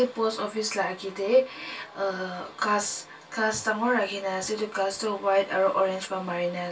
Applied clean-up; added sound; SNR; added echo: none; none; none; reverberation time 0.1 s.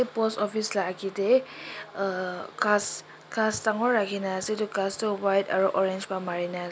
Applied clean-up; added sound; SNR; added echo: none; none; none; none.